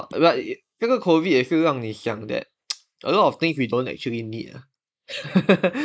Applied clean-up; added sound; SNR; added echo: neural mask model Resemble Enhance denoiser.